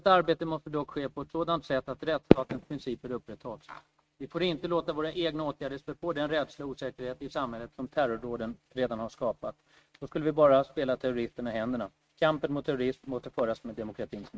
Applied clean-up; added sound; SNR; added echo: neural mask model RNNoise.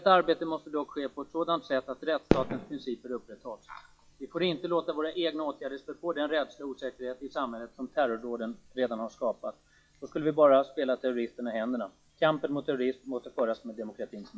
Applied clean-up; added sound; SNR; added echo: classical method log-MMSE.